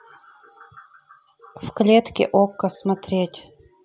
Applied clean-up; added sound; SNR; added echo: none; none; none; none.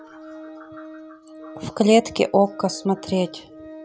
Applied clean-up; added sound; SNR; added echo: none; Organ; 17 dB; none.